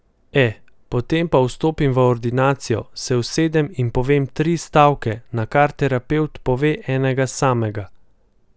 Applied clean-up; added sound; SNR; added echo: none; none; none; none.